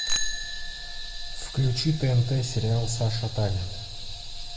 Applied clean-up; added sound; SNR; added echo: none; Bicycle bell; 12 dB; reverberation time 1.1 s.